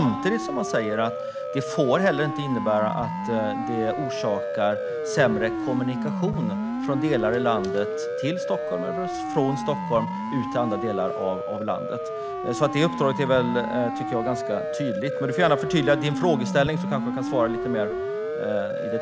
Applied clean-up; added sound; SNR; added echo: none; Siren; 3 dB; none.